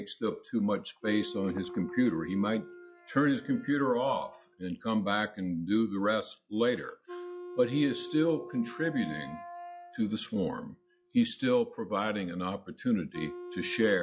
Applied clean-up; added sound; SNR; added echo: classical method log-MMSE.